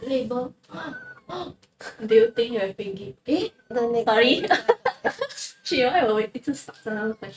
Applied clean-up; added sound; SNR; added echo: neural mask model RNNoise.